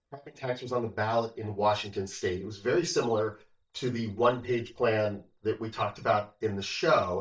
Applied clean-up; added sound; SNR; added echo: neural mask model DeepFilterNet 3.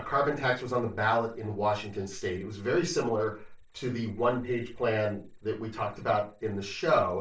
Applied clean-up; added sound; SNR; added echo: neural separator model SepFormer DNS4.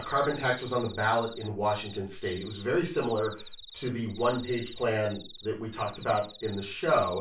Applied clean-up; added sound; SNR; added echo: none; Cricket; 15 dB; reverberation time 0.3 s.